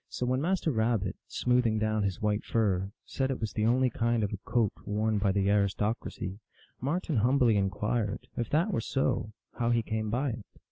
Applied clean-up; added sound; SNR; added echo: none; none; none; none.